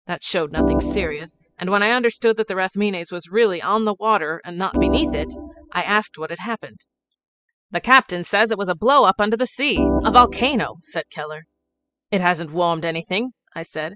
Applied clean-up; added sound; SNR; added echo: classical method spectral subtraction.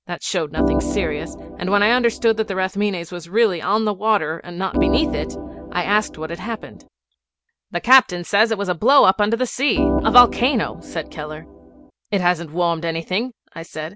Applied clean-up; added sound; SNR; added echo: none; Organ; 4 dB; none.